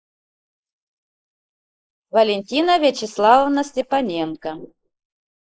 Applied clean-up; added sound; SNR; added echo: neural mask model Resemble Enhance denoiser.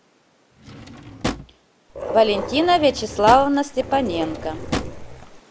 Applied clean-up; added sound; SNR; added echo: none; Drawer open or close + Dog; 8 dB; none.